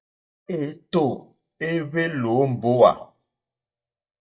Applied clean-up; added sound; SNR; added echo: neural mask model DeepFilterNet 3.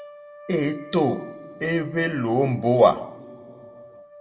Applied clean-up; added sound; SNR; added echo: none; Trumpet; 19 dB; reverberation time 0.9 s.